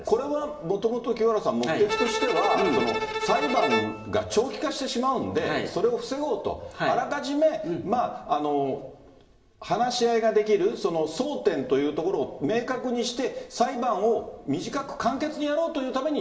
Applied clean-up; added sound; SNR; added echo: none; Bowed string instrument; 4 dB; reverberation time 0.8 s.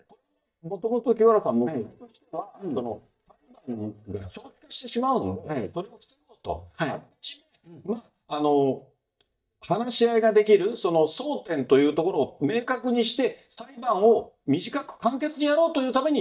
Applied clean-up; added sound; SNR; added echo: neural mask model DeepFilterNet 3.